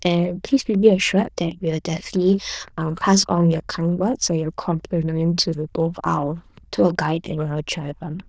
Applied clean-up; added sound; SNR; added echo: neural diffusion model UNIVERSE++.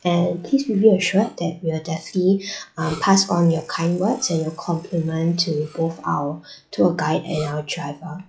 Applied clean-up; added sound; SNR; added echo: classical method log-MMSE.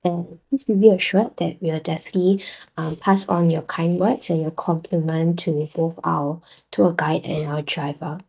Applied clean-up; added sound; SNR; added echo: neural mask model DeepFilterNet 3.